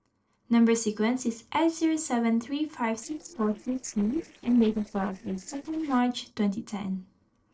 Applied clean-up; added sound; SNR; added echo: neural separator model SepFormer DNS4.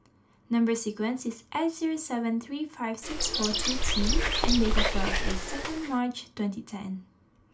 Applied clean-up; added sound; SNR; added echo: none; Bird; -4 dB; reverberation time 0.2 s.